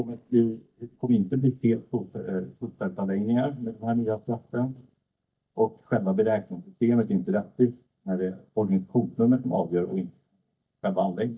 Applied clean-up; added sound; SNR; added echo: neural mask model DeepFilterNet 3.